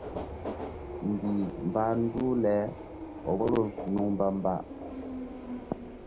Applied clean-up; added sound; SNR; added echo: none; Subway, metro, underground; 8 dB; none.